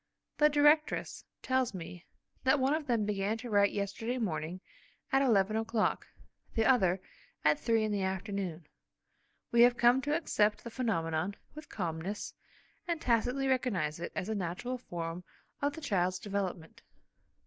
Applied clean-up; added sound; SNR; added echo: none; none; none; none.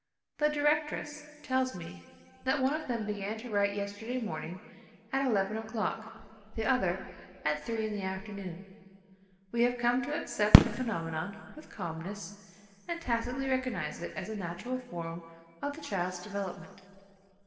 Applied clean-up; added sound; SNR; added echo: none; Fireworks; -3 dB; reverberation time 2.1 s.